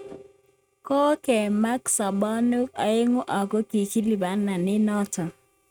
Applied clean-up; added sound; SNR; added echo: neural mask model RNNoise.